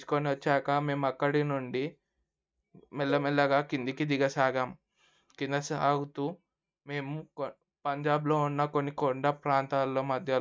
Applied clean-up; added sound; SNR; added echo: neural mask model RNNoise.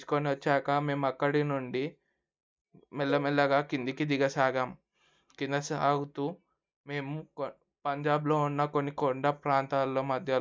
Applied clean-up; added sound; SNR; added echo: neural mask model DeepFilterNet 3.